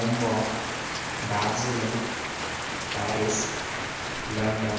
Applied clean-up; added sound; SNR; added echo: none; Rain; 2 dB; reverberation time 1.1 s.